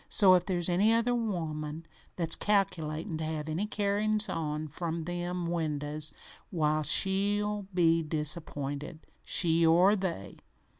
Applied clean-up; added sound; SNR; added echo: none; none; none; none.